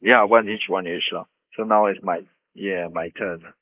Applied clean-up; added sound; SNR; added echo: neural mask model Resemble Enhance denoiser.